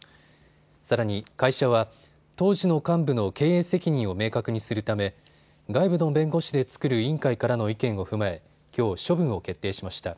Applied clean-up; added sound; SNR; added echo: none; none; none; none.